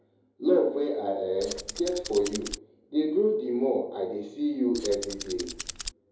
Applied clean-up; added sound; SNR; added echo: none; Tools; 10 dB; reverberation time 2.6 s.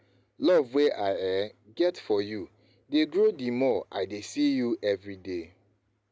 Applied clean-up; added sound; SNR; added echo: none; none; none; none.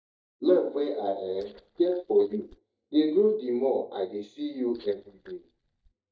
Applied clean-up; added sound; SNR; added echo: neural mask model DeepFilterNet 3.